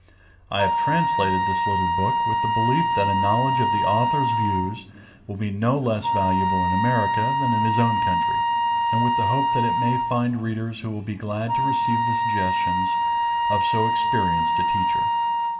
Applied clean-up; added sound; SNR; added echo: none; Wind instrument, woodwind instrument; -4 dB; reverberation time 1.7 s.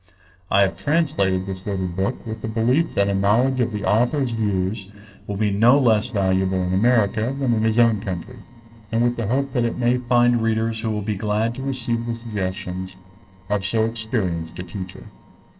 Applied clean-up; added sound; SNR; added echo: neural separator model SepFormer DNS4.